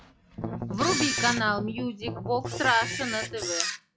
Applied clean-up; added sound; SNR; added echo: classical method log-MMSE.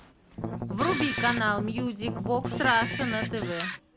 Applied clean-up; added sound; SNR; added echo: none; Camera + Strum; 2 dB; none.